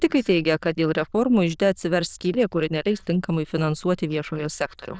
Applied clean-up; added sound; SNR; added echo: neural diffusion model UNIVERSE++.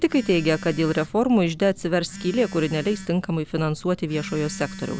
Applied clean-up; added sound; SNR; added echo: none; Telephone; 15 dB; none.